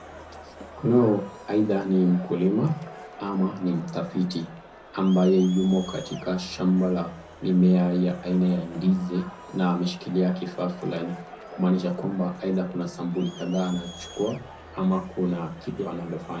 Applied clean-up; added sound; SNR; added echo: none; Crowd; 18 dB; reverberation time 0.4 s.